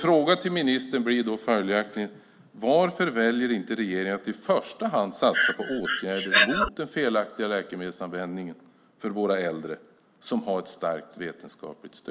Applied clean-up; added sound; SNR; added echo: none; Breathing; -2 dB; none.